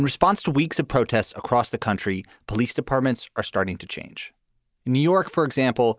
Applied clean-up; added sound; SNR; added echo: none; none; none; none.